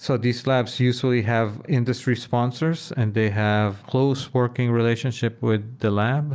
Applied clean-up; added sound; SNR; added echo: none; none; none; none.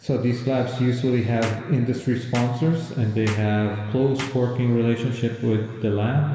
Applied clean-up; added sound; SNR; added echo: none; Clapping; 18 dB; reverberation time 2.2 s.